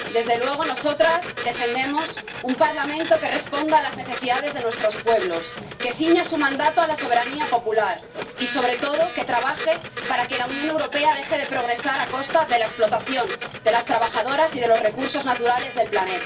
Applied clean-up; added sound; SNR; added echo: none; Printer; 8 dB; reverberation time 0.2 s.